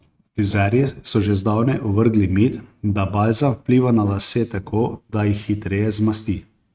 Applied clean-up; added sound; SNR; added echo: neural mask model RNNoise.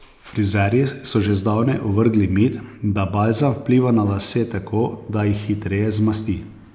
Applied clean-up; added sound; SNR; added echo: none; none; none; none.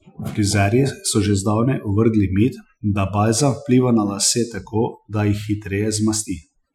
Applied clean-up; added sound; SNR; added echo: classical method Wiener filter.